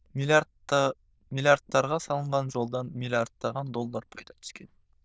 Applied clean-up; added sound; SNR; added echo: neural diffusion model UNIVERSE++.